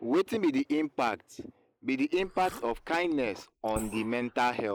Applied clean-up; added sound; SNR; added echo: neural mask model Resemble Enhance denoiser.